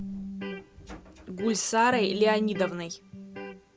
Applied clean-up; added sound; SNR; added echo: none; Electric guitar; 10 dB; none.